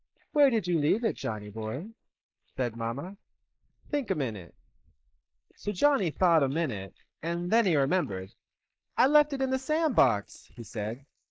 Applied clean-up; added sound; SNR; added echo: neural mask model Resemble Enhance denoiser.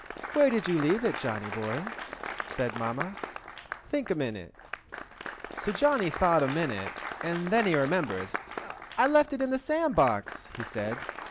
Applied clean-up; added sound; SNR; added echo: none; Applause; 10 dB; none.